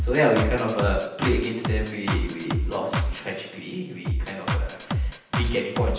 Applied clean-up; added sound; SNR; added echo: none; Drum kit; 0 dB; reverberation time 0.9 s.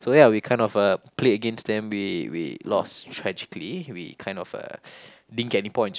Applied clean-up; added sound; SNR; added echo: none; none; none; none.